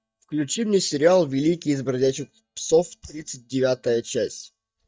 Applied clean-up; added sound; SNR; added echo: neural mask model DeepFilterNet 3.